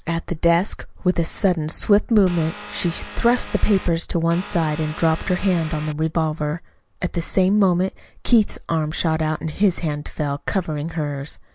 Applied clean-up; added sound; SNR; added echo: none; Vehicle; 15 dB; none.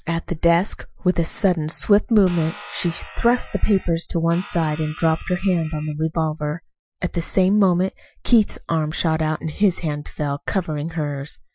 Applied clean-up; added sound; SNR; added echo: classical method Wiener filter.